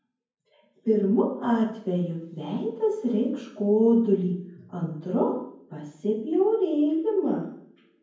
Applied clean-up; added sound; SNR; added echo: none; none; none; reverberation time 0.9 s.